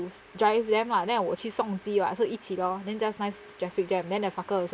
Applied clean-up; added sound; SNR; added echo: none; none; none; none.